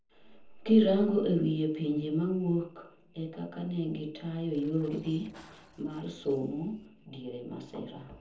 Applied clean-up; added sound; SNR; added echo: neural separator model SepFormer DNS4.